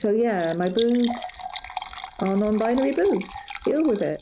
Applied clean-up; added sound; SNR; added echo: none; Liquid; 12 dB; none.